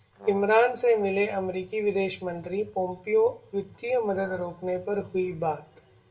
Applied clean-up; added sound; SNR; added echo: none; Brass instrument; 19 dB; reverberation time 0.3 s.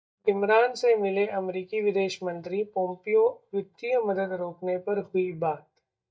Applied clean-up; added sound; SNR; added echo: neural mask model DeepFilterNet 3.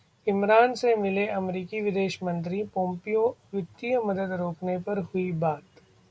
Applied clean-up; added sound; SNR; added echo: none; none; none; none.